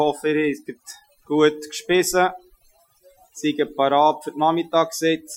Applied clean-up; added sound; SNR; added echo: classical method Wiener filter.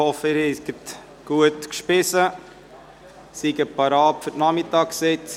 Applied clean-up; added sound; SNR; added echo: none; none; none; none.